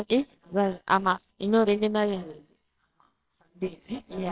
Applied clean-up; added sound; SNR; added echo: neural separator model SepFormer WHAMR!.